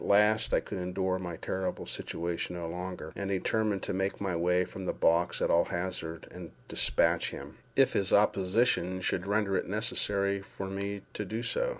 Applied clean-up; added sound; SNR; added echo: none; none; none; none.